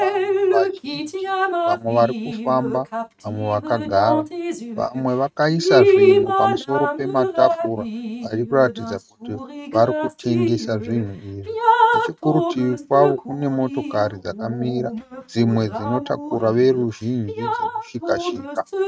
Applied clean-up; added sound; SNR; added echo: neural mask model RNNoise.